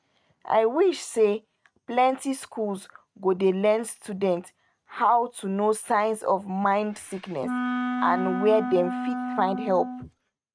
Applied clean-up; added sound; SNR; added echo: neural mask model RNNoise.